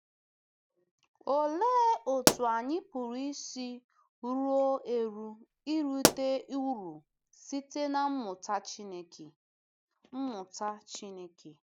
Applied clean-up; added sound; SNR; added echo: none; Explosion; 0 dB; none.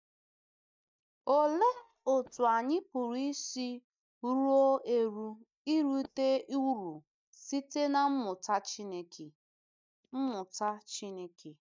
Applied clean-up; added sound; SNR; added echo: neural mask model DeepFilterNet 3.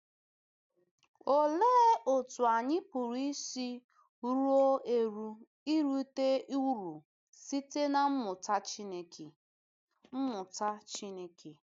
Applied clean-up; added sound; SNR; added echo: none; none; none; none.